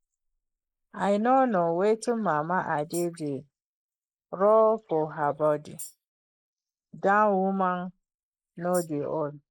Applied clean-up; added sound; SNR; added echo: neural mask model Resemble Enhance denoiser.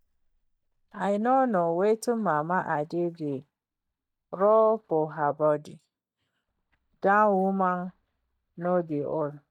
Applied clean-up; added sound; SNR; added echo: neural mask model DeepFilterNet 3.